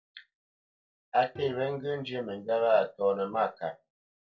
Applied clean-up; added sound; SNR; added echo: neural separator model SepFormer DNS4.